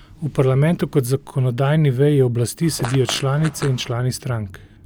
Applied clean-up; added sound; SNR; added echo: none; Fart; 13 dB; none.